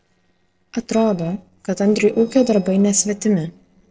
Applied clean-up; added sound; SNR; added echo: neural separator model SepFormer DNS4.